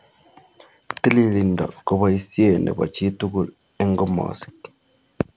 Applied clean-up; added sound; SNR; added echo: none; none; none; none.